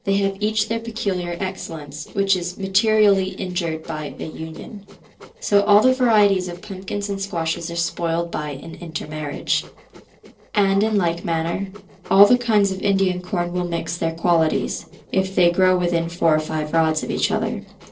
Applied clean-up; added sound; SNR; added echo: neural separator model SepFormer DNS4.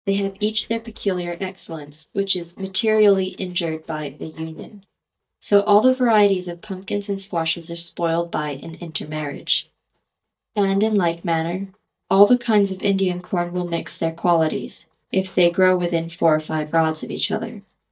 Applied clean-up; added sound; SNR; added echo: neural mask model DeepFilterNet 3.